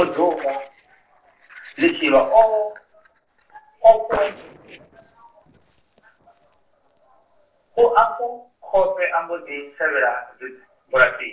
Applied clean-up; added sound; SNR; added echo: neural separator model SepFormer DNS4.